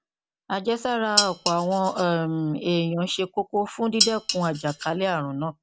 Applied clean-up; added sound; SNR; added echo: none; Dishes, pots, and pans; 3 dB; none.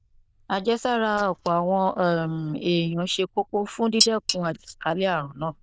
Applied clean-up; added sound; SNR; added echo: neural diffusion model UNIVERSE++.